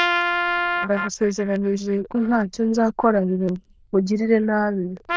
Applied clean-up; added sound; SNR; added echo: neural diffusion model UNIVERSE++.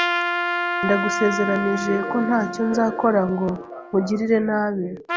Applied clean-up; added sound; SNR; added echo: none; Trumpet; 5 dB; none.